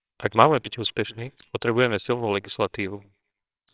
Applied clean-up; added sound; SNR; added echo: neural separator model SepFormer WHAMR!.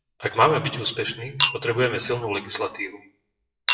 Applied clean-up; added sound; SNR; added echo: classical method WPE with log-MMSE.